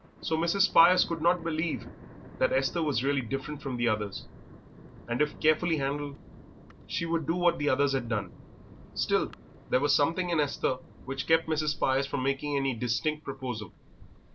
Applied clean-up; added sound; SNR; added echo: none; Thunder; 18 dB; none.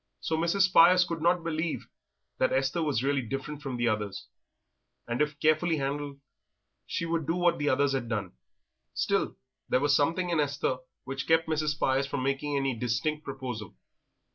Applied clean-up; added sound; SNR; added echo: none; none; none; none.